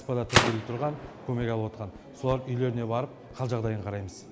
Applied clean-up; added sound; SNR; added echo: none; Gunshot, gunfire; 2 dB; none.